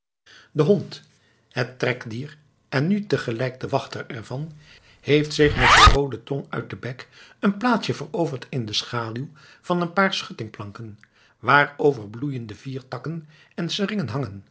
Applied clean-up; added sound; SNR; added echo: none; Zipper (clothing); -5 dB; none.